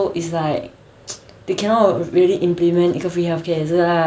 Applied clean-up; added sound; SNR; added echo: none; none; none; none.